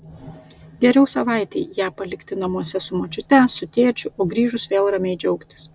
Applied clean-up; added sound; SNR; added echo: none; none; none; none.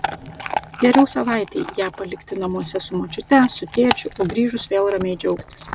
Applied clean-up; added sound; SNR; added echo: none; Chewing, mastication / Dog; 9 dB; none.